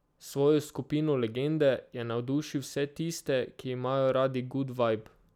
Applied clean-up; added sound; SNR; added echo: none; none; none; none.